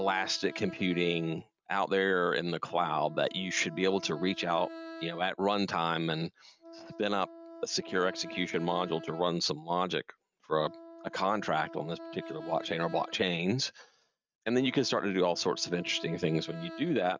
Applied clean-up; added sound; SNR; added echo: neural mask model RNNoise.